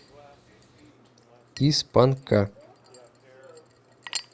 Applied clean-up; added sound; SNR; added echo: none; Chink, clink; 17 dB; none.